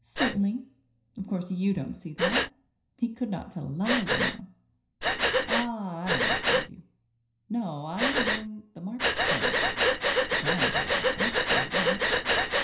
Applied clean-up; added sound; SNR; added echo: none; Breathing; -5 dB; reverberation time 0.5 s.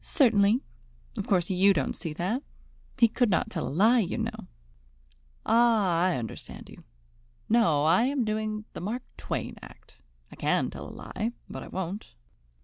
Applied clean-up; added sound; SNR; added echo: none; none; none; none.